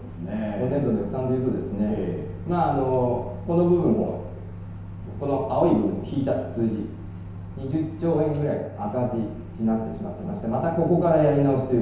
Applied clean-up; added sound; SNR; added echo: none; Microwave oven; 12 dB; reverberation time 1.0 s.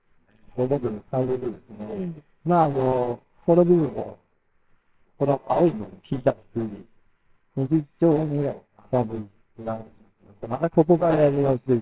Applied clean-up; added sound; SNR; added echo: neural separator model SepFormer WHAMR!.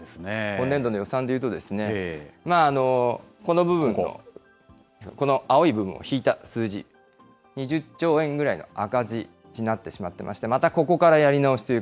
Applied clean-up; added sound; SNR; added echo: none; none; none; none.